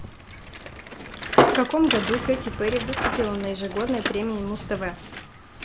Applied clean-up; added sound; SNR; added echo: none; Bicycle; 6 dB; none.